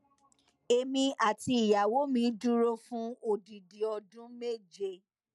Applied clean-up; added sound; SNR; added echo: none; none; none; none.